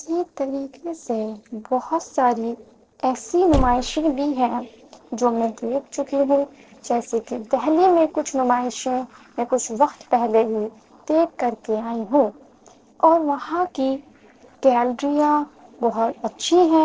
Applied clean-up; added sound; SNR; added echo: neural separator model SepFormer DNS4.